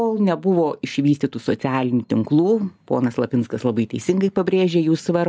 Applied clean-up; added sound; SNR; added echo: neural mask model DeepFilterNet 3.